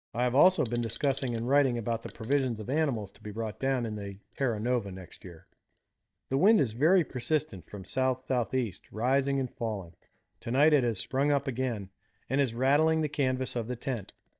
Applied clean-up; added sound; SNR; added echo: neural mask model DeepFilterNet 3.